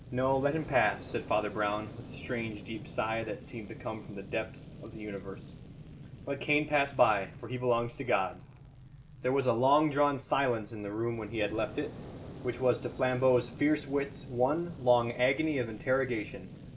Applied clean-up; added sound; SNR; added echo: none; Fire; 16 dB; none.